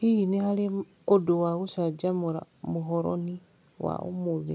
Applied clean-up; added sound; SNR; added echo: none; none; none; none.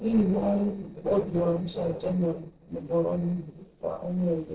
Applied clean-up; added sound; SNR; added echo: neural separator model SepFormer DNS4.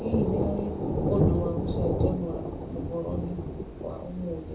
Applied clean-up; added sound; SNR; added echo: none; Thunder; -4 dB; reverberation time 0.2 s.